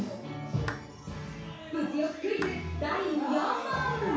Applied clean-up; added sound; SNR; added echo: none; Clapping; 16 dB; reverberation time 0.6 s.